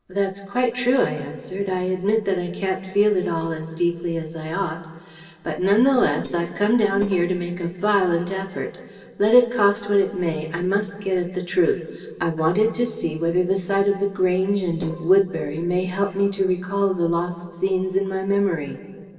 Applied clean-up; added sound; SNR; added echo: neural separator model SepFormer DNS4.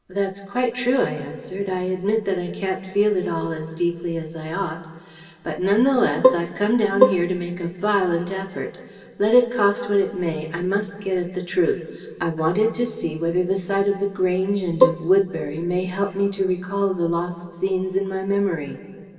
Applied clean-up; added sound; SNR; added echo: none; Bowed string instrument; -1 dB; reverberation time 2.2 s.